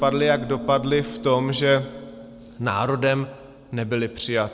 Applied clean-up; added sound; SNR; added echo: none; Keyboard (musical); 14 dB; none.